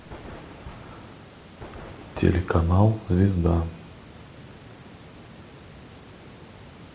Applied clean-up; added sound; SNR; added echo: none; Thunder; 16 dB; none.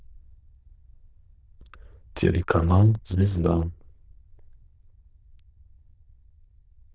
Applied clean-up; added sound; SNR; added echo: neural diffusion model UNIVERSE++.